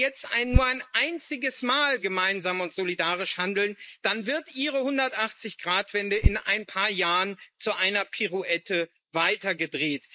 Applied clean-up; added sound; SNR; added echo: neural mask model Resemble Enhance denoiser.